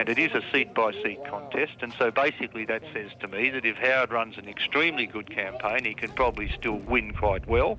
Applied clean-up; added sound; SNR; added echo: none; Microwave oven; 12 dB; none.